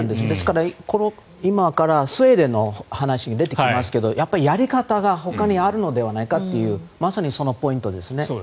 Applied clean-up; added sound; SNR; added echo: none; none; none; none.